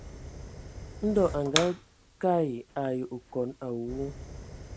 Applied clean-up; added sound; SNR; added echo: none; Fire; 8 dB; none.